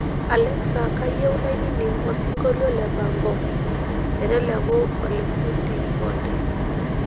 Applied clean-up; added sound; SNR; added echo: none; Wind; -3 dB; none.